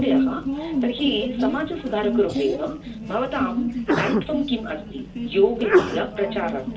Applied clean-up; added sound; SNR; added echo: none; Sneeze; 0 dB; reverberation time 0.3 s.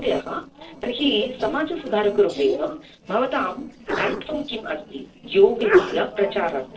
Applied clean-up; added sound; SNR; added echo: neural separator model SepFormer DNS4.